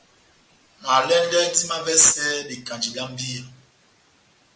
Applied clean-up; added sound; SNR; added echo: none; none; none; none.